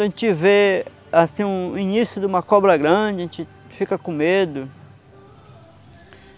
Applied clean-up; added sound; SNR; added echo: none; none; none; none.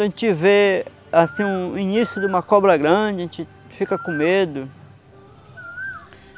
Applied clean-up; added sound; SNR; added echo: none; Bird; 18 dB; none.